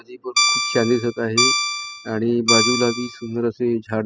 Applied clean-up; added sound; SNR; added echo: classical method spectral subtraction.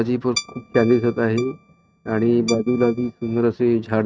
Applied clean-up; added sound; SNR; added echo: neural mask model RNNoise.